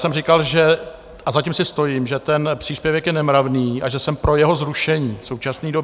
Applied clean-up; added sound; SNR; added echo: none; none; none; none.